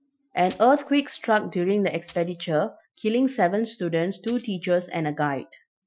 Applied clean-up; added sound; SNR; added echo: classical method Wiener filter.